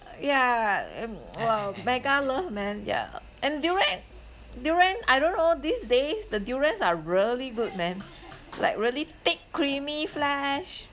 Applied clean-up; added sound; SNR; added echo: none; none; none; none.